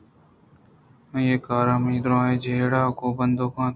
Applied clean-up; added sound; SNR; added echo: none; none; none; none.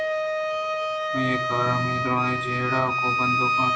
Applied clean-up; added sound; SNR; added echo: none; Wind instrument, woodwind instrument; -3 dB; reverberation time 0.5 s.